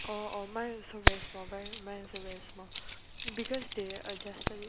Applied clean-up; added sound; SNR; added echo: none; Keys jangling; -5 dB; none.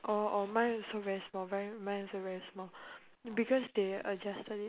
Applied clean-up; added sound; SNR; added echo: none; none; none; none.